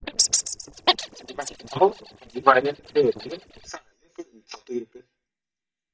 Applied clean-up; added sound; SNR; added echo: neural mask model DeepFilterNet 3.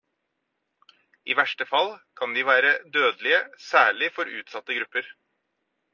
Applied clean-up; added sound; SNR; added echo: none; none; none; none.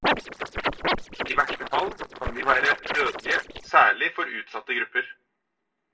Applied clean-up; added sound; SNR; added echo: neural separator model SepFormer DNS4.